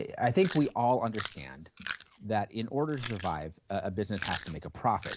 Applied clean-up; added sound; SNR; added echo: none; Chewing, mastication; 11 dB; none.